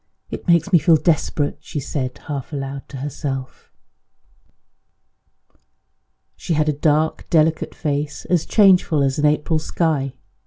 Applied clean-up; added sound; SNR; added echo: none; none; none; none.